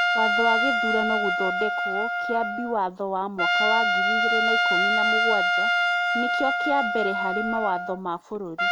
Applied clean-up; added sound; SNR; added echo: none; Trumpet; -5 dB; none.